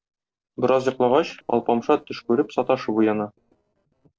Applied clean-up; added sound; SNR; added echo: neural separator model SepFormer DNS4.